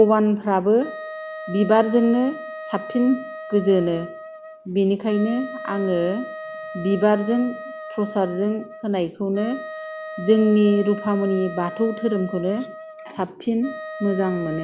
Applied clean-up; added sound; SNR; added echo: none; Wind instrument, woodwind instrument; 13 dB; none.